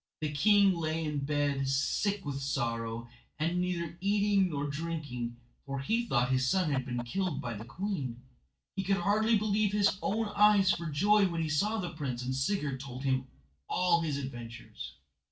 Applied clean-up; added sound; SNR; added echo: neural separator model SepFormer DNS4.